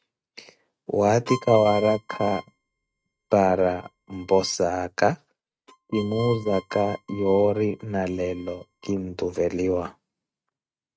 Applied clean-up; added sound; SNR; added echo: neural mask model RNNoise.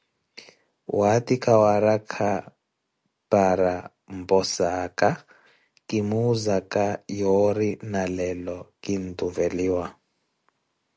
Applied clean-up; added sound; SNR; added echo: none; none; none; none.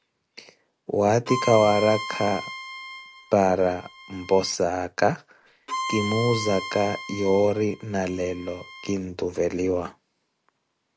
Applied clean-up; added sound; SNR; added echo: none; Bowed string instrument; 10 dB; none.